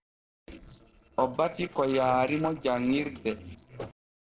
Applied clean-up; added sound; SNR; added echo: neural separator model SepFormer DNS4.